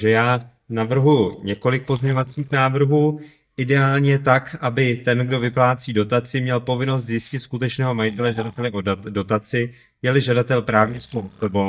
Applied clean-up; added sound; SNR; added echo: neural mask model DeepFilterNet 3.